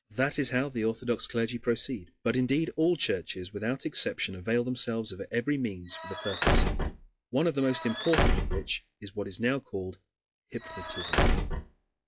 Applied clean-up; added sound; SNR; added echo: classical method log-MMSE.